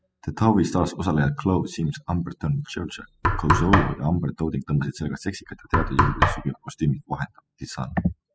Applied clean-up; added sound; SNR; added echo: classical method spectral subtraction.